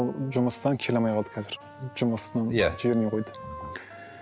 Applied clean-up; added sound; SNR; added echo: none; Wind instrument, woodwind instrument; 17 dB; none.